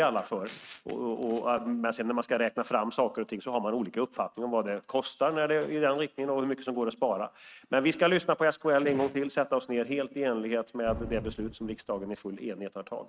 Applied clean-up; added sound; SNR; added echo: neural mask model RNNoise.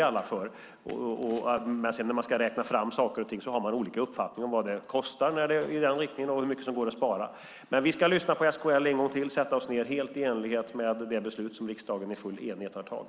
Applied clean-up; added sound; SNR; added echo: none; none; none; none.